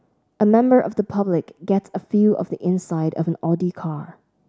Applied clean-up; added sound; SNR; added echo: none; none; none; none.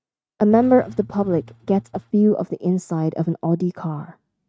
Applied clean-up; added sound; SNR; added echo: neural mask model RNNoise.